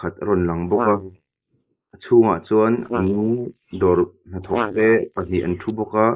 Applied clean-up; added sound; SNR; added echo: neural mask model Resemble Enhance denoiser.